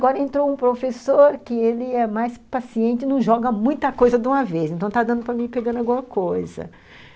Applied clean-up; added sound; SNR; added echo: none; none; none; none.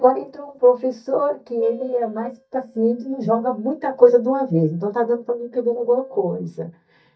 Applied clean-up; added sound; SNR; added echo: neural mask model DeepFilterNet 3.